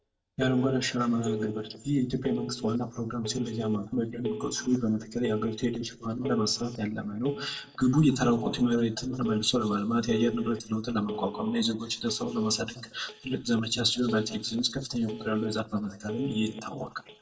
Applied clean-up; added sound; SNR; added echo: neural mask model DeepFilterNet 3.